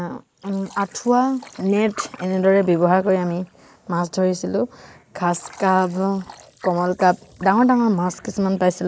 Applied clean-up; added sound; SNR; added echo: neural mask model Resemble Enhance denoiser.